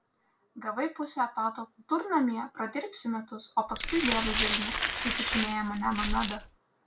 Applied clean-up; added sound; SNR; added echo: none; Glass; -5 dB; none.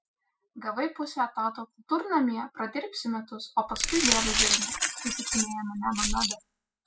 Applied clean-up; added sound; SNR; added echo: classical method spectral subtraction.